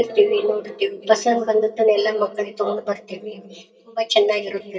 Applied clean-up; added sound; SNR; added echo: neural mask model DeepFilterNet 3.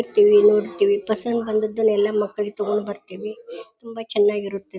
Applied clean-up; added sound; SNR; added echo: none; none; none; none.